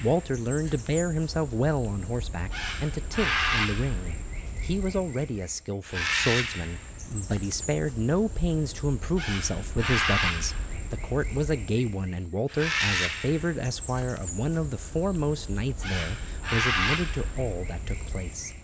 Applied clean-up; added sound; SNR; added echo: none; Bird; 3 dB; none.